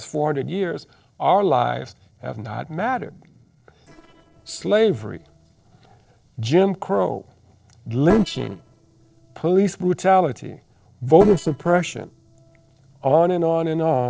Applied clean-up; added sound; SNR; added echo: neural separator model SepFormer DNS4.